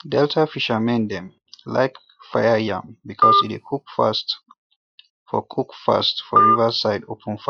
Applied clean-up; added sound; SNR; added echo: classical method log-MMSE.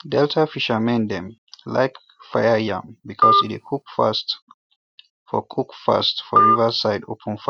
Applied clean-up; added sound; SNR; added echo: none; Telephone; -2 dB; none.